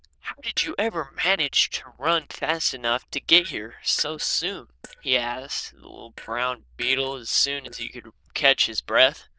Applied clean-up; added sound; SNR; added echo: neural diffusion model UNIVERSE++.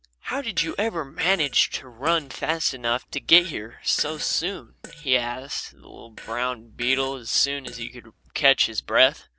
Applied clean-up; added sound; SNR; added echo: none; Fart; 20 dB; none.